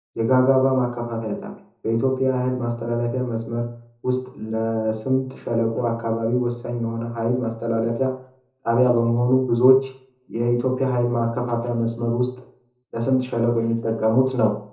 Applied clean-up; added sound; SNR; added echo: none; none; none; reverberation time 0.5 s.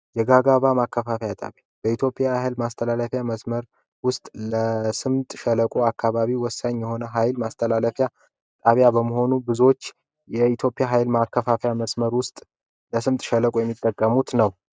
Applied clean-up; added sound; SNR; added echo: none; none; none; none.